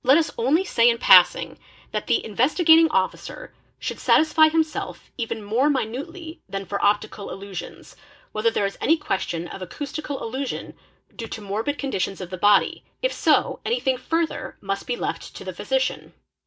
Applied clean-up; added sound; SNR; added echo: none; none; none; none.